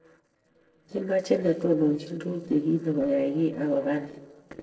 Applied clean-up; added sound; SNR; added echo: neural separator model SepFormer DNS4.